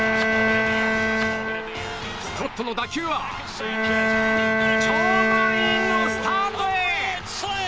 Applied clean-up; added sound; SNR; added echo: none; Bowed string instrument; -3 dB; none.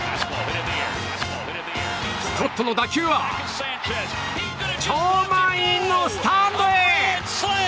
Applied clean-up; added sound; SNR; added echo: none; none; none; none.